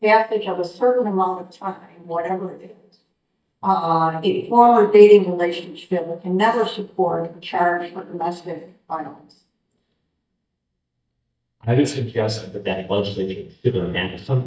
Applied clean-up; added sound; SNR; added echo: neural mask model DeepFilterNet 3.